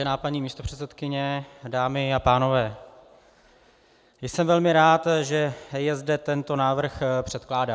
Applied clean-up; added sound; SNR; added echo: none; none; none; none.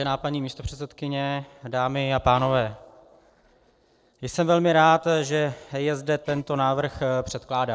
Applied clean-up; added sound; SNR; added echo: neural separator model SepFormer DNS4.